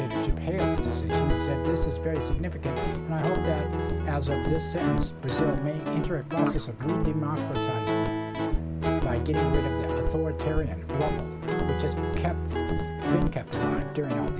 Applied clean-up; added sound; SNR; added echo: none; Guitar; -4 dB; none.